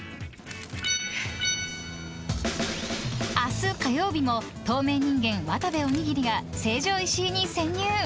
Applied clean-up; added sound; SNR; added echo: none; Crack + Bowed string instrument; 17 dB; none.